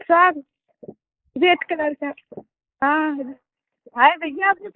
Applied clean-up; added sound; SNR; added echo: neural mask model Resemble Enhance denoiser.